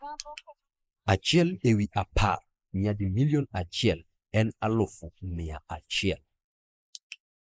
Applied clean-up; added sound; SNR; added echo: neural mask model Resemble Enhance denoiser.